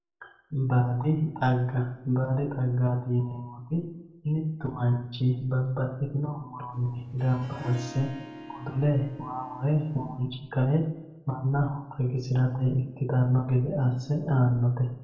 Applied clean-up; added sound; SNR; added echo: none; Harp; 17 dB; reverberation time 0.6 s.